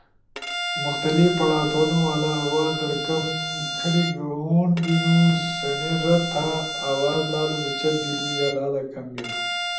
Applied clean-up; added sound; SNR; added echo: none; Bowed string instrument; 6 dB; reverberation time 0.6 s.